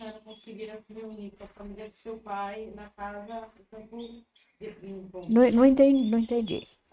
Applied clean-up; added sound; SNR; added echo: neural mask model RNNoise.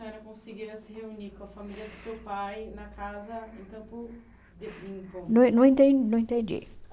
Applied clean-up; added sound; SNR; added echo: none; none; none; none.